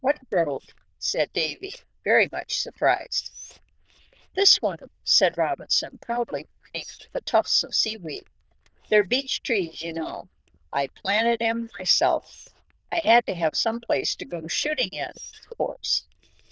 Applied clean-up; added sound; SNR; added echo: neural diffusion model UNIVERSE++.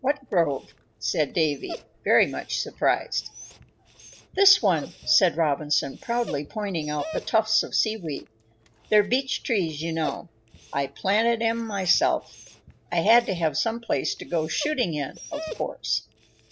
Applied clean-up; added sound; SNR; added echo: none; Dog; 17 dB; none.